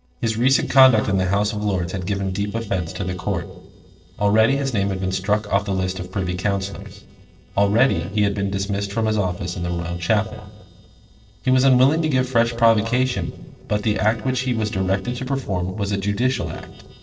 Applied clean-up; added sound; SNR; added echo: neural separator model SepFormer DNS4.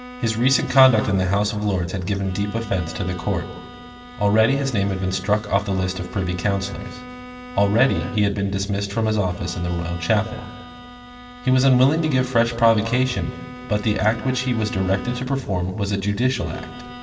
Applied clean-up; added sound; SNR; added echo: none; Bowed string instrument; 16 dB; reverberation time 2.5 s.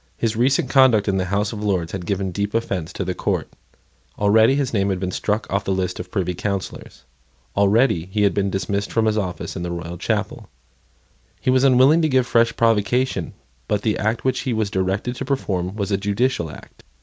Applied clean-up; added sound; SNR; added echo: none; none; none; none.